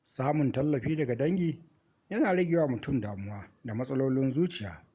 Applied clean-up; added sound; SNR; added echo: none; none; none; none.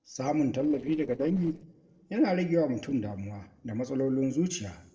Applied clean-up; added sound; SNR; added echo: neural separator model SepFormer DNS4.